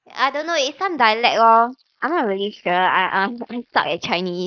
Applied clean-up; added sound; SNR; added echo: neural mask model Resemble Enhance denoiser.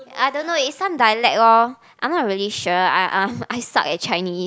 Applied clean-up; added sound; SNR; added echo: none; none; none; none.